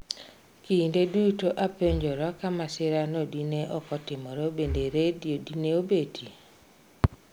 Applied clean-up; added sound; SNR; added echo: none; Breathing; 14 dB; none.